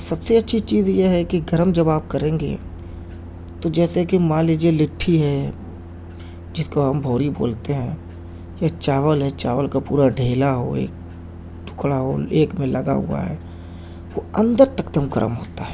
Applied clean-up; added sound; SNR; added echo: none; none; none; none.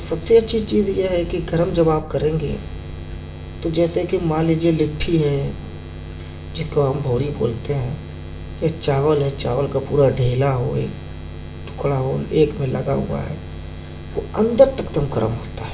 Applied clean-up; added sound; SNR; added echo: none; Buzz; 15 dB; reverberation time 1.6 s.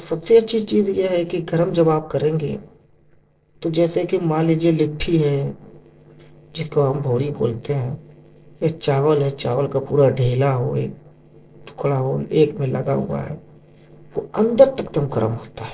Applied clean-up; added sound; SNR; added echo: neural separator model SepFormer DNS4.